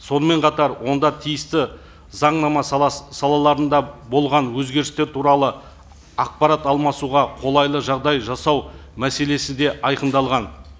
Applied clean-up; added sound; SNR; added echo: none; none; none; none.